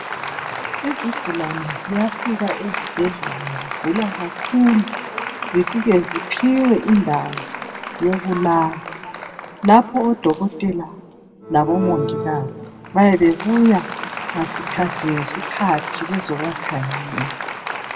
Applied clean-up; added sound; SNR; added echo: none; Applause; 8 dB; reverberation time 1.8 s.